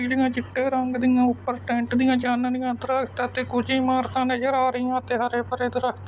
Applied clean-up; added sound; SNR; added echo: none; none; none; none.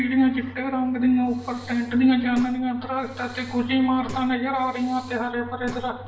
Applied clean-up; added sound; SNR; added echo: none; Breathing; 20 dB; reverberation time 0.8 s.